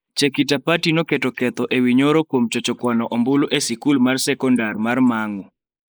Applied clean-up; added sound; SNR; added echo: neural mask model Resemble Enhance denoiser.